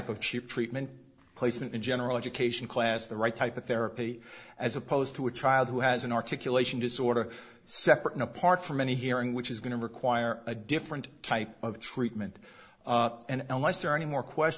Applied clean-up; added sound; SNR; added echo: none; none; none; none.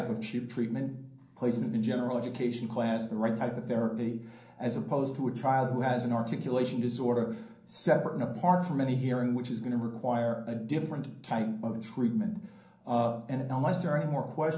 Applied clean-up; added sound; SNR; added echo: none; none; none; reverberation time 0.6 s.